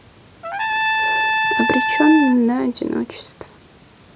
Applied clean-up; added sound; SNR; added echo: none; Trumpet; 0 dB; none.